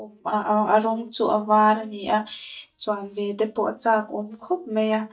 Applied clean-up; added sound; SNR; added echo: neural mask model DeepFilterNet 3.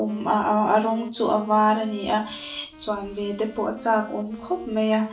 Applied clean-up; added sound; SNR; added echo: none; Wind instrument, woodwind instrument; 19 dB; reverberation time 0.3 s.